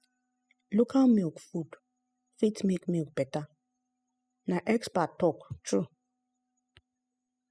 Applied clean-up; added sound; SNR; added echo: classical method spectral subtraction.